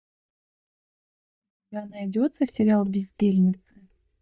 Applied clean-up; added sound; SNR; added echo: neural mask model DeepFilterNet 3.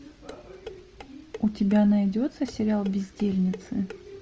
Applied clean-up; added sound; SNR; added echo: none; Dishes, pots, and pans; 20 dB; none.